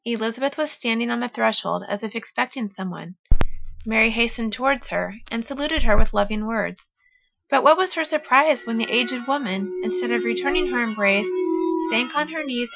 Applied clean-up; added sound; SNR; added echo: classical method Wiener filter.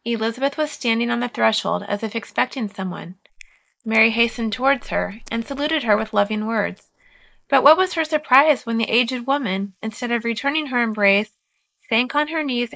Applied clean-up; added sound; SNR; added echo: neural mask model Resemble Enhance denoiser.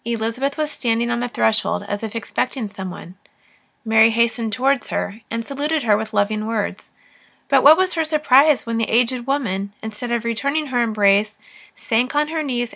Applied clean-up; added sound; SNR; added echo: none; none; none; none.